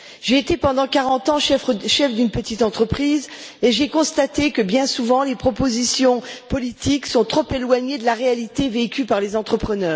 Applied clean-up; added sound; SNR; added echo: none; none; none; none.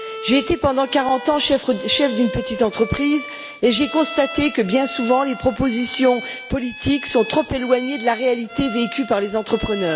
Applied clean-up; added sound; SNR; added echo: none; Bowed string instrument; 13 dB; none.